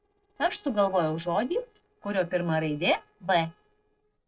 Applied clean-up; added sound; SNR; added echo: neural separator model SepFormer DNS4.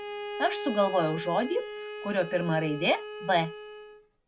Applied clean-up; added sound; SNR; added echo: none; Bowed string instrument; 9 dB; none.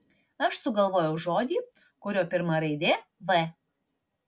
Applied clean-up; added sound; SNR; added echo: none; none; none; none.